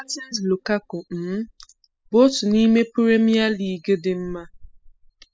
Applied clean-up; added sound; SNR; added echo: classical method spectral subtraction.